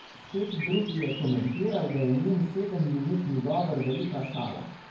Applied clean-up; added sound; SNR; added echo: none; Bird vocalization, bird call, bird song; 15 dB; reverberation time 0.9 s.